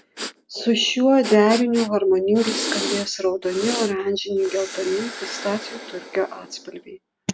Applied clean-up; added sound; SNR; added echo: none; Breathing; 11 dB; none.